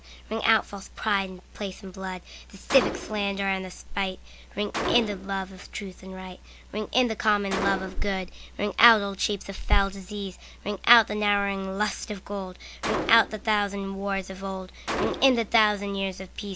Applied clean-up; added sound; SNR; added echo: none; Gunshot, gunfire; 11 dB; none.